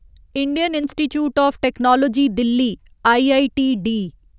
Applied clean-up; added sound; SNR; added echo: none; none; none; none.